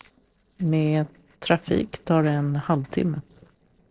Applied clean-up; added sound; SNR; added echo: neural separator model SepFormer DNS4.